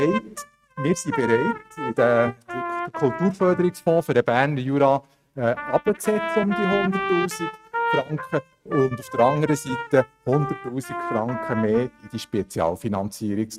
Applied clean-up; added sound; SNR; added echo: neural mask model RNNoise.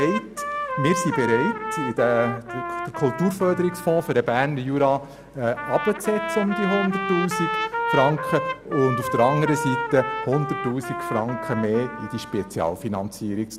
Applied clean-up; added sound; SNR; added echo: none; Trumpet; 5 dB; none.